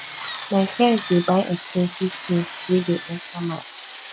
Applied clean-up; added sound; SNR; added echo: none; Drill; 10 dB; none.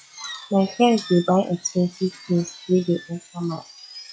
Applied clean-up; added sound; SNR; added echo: classical method log-MMSE.